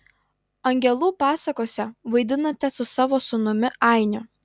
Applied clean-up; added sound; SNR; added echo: none; none; none; none.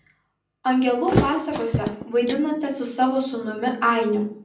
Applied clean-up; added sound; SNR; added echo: none; Thump, thud; 5 dB; reverberation time 0.6 s.